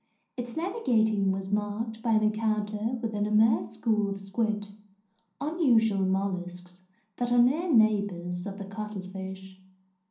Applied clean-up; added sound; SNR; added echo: none; none; none; reverberation time 0.6 s.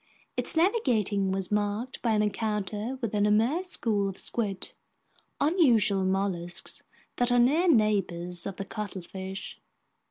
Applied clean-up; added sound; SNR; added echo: none; none; none; none.